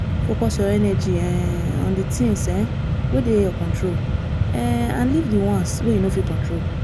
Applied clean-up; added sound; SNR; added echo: none; Mechanisms; -1 dB; none.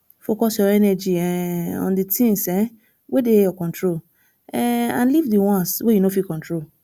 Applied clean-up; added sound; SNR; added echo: none; none; none; none.